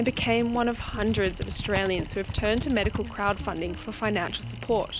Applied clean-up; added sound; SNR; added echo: none; Bicycle + Typing; 7 dB; none.